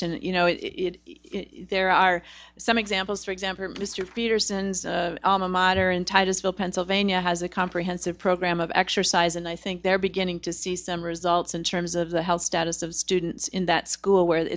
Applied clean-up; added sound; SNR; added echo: none; none; none; none.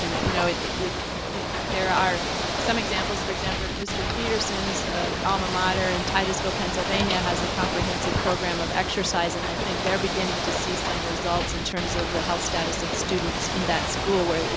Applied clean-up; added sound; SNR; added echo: none; Ocean / Boat, Water vehicle; -1 dB; none.